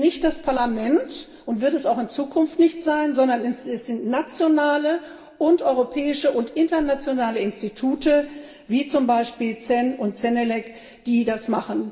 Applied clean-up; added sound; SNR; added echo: none; none; none; reverberation time 1.4 s.